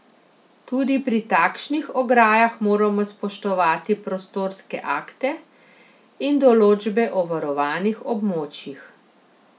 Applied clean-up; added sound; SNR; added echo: none; none; none; none.